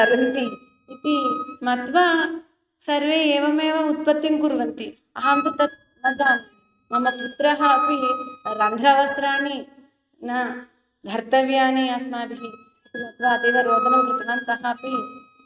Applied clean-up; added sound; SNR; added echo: neural mask model RNNoise.